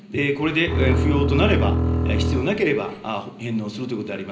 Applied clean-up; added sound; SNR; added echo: none; Bowed string instrument; -2 dB; reverberation time 0.5 s.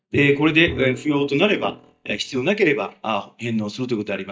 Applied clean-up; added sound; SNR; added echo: neural mask model DeepFilterNet 3.